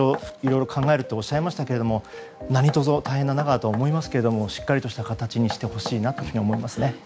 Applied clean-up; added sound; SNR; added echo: none; Knock; 16 dB; none.